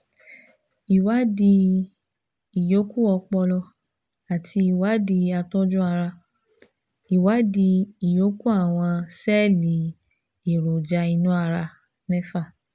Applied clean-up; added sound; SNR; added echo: none; none; none; none.